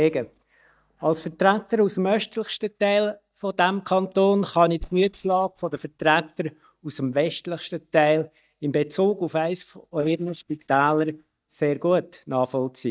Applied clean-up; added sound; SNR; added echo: neural mask model DeepFilterNet 3.